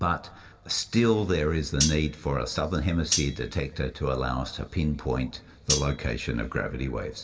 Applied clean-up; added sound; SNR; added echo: none; Cutlery, silverware; 6 dB; reverberation time 1.8 s.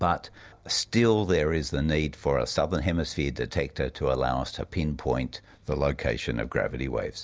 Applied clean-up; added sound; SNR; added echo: none; none; none; none.